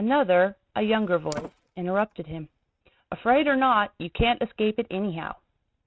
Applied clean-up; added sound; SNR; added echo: neural mask model RNNoise.